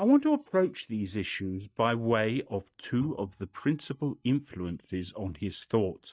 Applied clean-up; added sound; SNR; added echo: neural mask model DeepFilterNet 3.